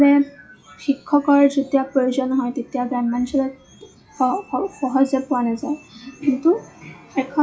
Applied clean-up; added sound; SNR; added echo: classical method WPE with log-MMSE.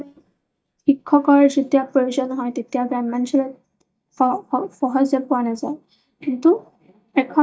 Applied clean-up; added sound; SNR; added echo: neural mask model DeepFilterNet 3.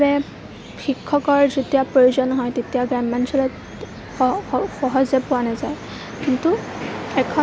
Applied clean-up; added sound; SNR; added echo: none; none; none; none.